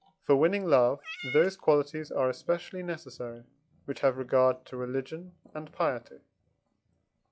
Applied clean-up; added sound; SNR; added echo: classical method log-MMSE.